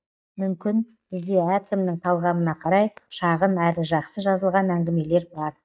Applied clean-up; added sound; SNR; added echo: neural mask model DeepFilterNet 3.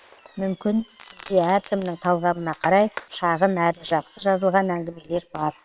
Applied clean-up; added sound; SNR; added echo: neural separator model SepFormer WHAM!.